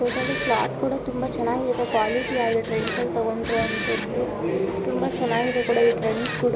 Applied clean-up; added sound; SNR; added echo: none; Camera; 7 dB; none.